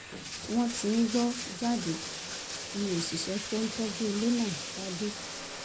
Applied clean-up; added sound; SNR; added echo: none; Bathtub (filling or washing); 6 dB; none.